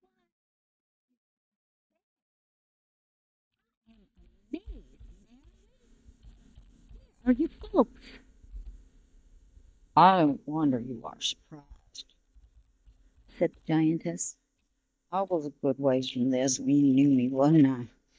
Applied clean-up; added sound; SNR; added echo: neural mask model DeepFilterNet 3.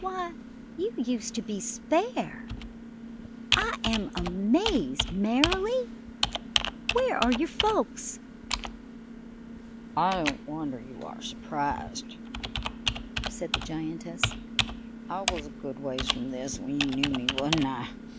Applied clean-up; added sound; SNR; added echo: none; Computer keyboard; 3 dB; none.